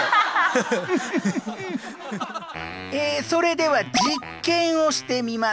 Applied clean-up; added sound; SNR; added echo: none; none; none; none.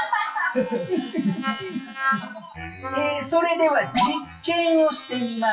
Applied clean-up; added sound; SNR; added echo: classical method WPE with log-MMSE.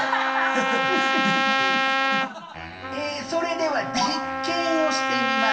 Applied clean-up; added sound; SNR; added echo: none; Trumpet; -2 dB; reverberation time 0.9 s.